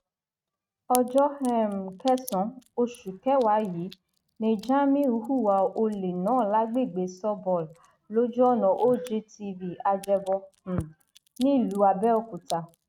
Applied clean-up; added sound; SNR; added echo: neural mask model RNNoise.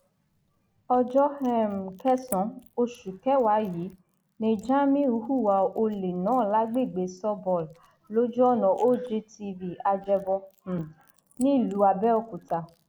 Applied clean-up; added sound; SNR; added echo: neural mask model Resemble Enhance denoiser.